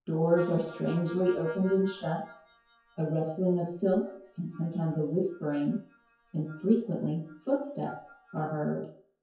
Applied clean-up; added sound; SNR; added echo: classical method WPE with log-MMSE.